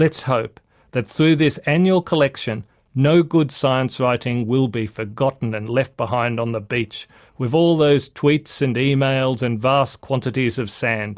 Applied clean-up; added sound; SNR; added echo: none; none; none; none.